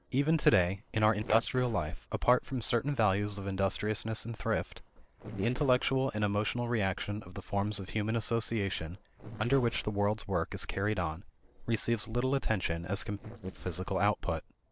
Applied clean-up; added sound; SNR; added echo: neural separator model SepFormer DNS4.